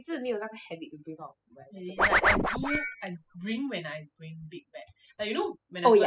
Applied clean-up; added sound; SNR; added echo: classical method spectral subtraction.